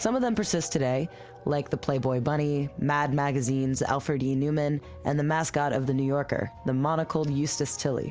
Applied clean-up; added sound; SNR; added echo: none; none; none; none.